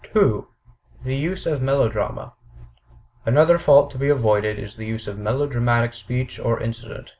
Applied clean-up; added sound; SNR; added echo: none; none; none; none.